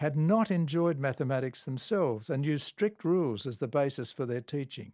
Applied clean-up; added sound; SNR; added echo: none; none; none; none.